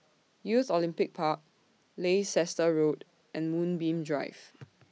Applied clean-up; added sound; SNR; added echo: none; none; none; none.